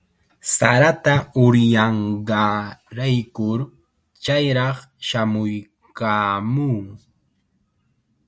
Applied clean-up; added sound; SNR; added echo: none; none; none; none.